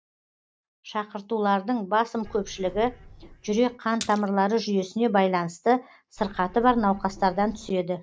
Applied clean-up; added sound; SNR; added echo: neural mask model DeepFilterNet 3.